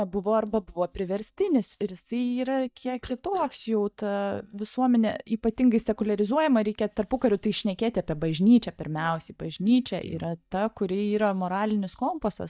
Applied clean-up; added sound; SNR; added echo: neural mask model DeepFilterNet 3.